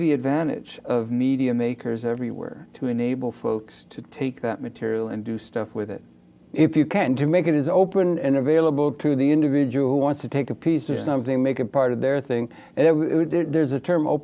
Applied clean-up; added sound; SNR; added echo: none; none; none; none.